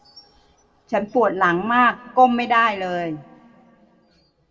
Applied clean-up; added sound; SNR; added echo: none; none; none; reverberation time 1.0 s.